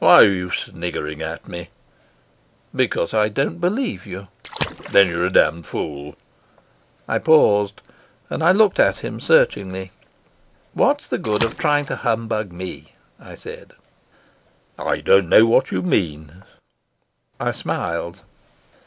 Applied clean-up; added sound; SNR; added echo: none; Water / Splash, splatter; 13 dB; none.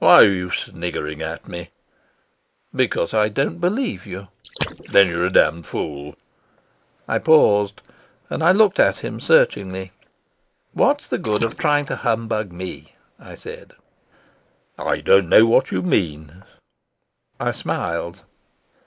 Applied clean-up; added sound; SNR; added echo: neural mask model Resemble Enhance denoiser.